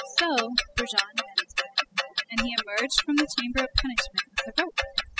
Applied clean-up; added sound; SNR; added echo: classical method spectral subtraction.